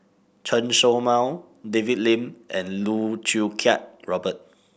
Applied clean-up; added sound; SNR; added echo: none; none; none; none.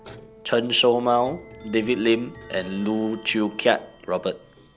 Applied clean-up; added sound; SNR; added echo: none; Brass instrument + Clock; 19 dB; none.